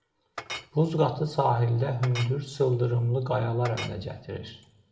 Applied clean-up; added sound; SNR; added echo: none; Chink, clink; 17 dB; reverberation time 0.8 s.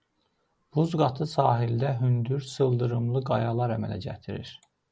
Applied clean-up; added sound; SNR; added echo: none; none; none; none.